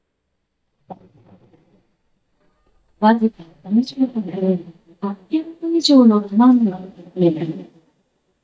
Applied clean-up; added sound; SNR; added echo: neural mask model DeepFilterNet 3.